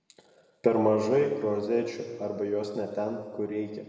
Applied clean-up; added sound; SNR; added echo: none; none; none; reverberation time 1.8 s.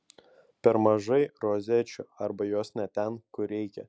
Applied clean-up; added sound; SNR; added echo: none; none; none; none.